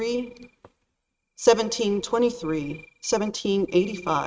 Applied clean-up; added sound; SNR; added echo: neural mask model RNNoise.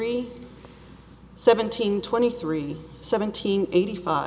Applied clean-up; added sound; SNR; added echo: none; none; none; none.